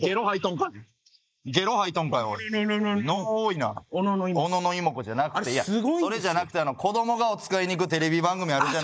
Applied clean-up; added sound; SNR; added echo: neural mask model Resemble Enhance denoiser.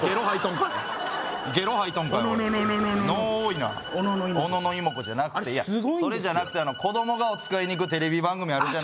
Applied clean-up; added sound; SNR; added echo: none; Waves, surf + Bowed string instrument; 14 dB; none.